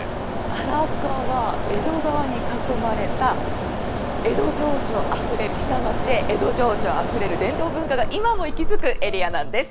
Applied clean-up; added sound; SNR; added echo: none; Mechanisms; -2 dB; none.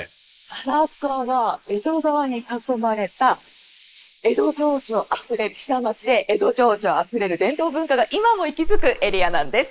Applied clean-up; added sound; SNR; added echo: neural mask model Resemble Enhance denoiser.